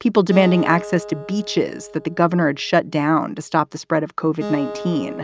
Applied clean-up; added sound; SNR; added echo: none; Acoustic guitar; 14 dB; none.